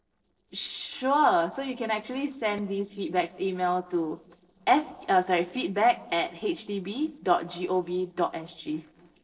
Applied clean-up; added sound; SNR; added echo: neural separator model SepFormer DNS4.